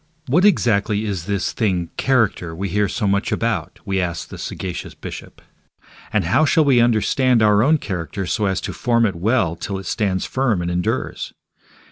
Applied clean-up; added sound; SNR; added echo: none; none; none; none.